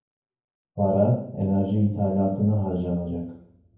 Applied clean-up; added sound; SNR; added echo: none; none; none; reverberation time 0.9 s.